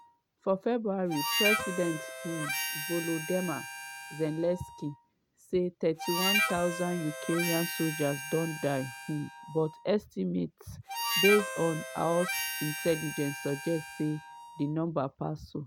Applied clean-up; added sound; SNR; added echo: none; Harmonica; 4 dB; none.